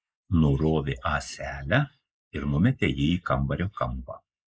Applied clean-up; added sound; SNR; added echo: neural mask model Resemble Enhance denoiser.